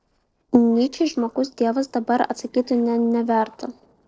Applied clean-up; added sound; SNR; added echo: neural separator model SepFormer DNS4.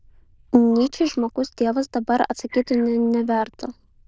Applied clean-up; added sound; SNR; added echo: neural diffusion model UNIVERSE++.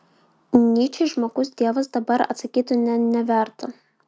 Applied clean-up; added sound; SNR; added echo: none; none; none; none.